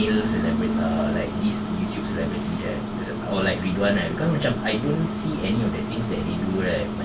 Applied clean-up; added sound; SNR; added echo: none; Microwave oven; 1 dB; none.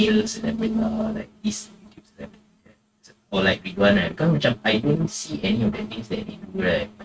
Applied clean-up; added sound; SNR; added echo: neural mask model RNNoise.